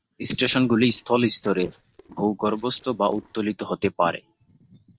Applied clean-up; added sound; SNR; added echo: neural separator model SepFormer DNS4.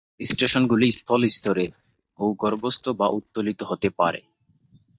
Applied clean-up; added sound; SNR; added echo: neural mask model DeepFilterNet 3.